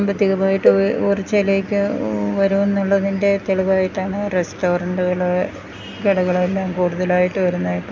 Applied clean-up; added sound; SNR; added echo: none; Cowbell; 6 dB; none.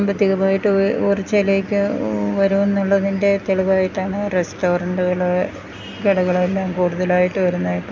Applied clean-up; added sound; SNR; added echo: none; none; none; none.